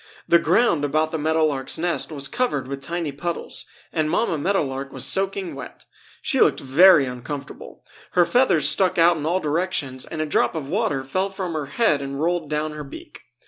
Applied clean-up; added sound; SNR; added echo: none; none; none; none.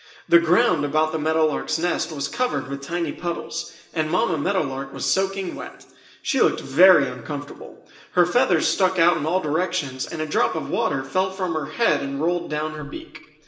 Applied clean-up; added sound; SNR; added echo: none; none; none; reverberation time 0.9 s.